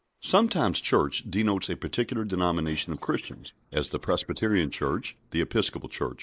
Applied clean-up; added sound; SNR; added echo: neural mask model Resemble Enhance denoiser.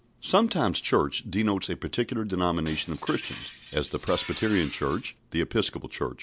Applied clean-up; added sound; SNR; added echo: none; Glass; 15 dB; none.